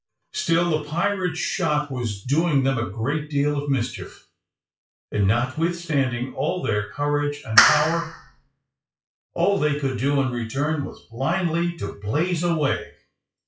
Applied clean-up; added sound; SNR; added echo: classical method WPE with log-MMSE.